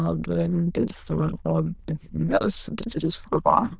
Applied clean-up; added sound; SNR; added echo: neural diffusion model UNIVERSE++.